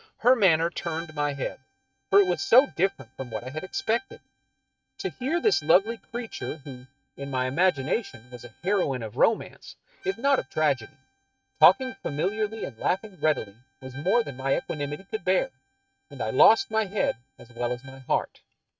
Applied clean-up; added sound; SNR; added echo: neural mask model RNNoise.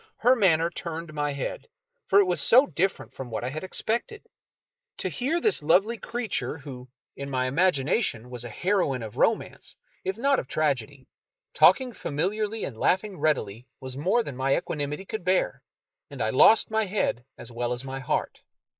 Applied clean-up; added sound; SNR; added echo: neural mask model Resemble Enhance denoiser.